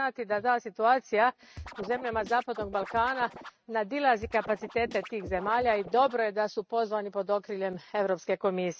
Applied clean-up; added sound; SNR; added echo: neural mask model RNNoise.